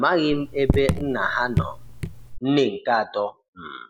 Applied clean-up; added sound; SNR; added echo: none; Raindrop / Drip; 3 dB; none.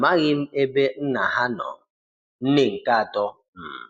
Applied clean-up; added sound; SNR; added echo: none; none; none; none.